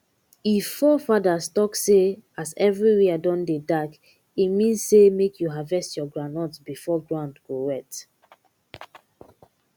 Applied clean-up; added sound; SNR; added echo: none; none; none; none.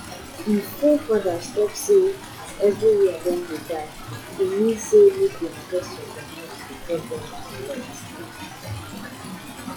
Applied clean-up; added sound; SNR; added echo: classical method log-MMSE.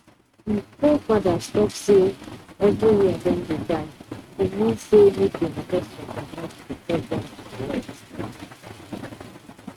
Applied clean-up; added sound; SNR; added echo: neural mask model RNNoise.